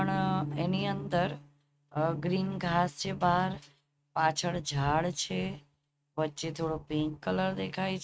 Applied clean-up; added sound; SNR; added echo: neural mask model RNNoise.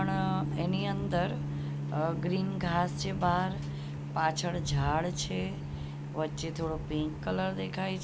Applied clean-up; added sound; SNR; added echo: none; Gong; 4 dB; none.